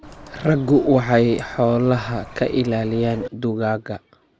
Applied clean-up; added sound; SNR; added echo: none; Bird; 18 dB; none.